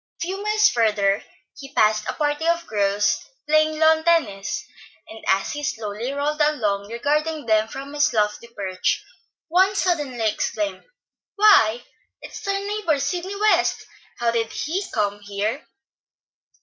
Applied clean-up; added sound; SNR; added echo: neural mask model DeepFilterNet 3.